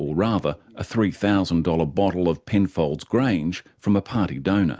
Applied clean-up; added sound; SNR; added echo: none; none; none; none.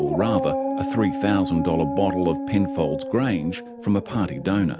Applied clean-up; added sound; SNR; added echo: none; Dog; 5 dB; none.